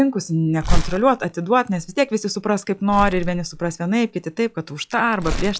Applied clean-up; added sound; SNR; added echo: classical method log-MMSE.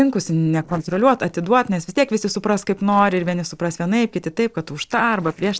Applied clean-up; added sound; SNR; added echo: neural separator model SepFormer DNS4.